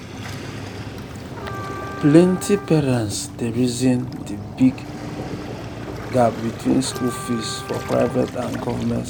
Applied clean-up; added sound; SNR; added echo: none; Waves, surf + Trumpet; 9 dB; none.